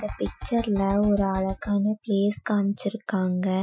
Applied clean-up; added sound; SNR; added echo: classical method Wiener filter.